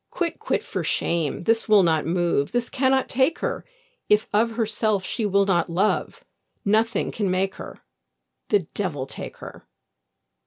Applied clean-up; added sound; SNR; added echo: none; none; none; none.